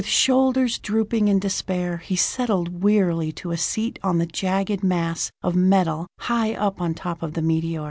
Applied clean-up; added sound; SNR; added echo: none; none; none; none.